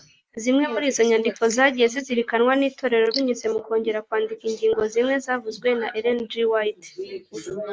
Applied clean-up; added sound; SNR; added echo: neural mask model Resemble Enhance denoiser.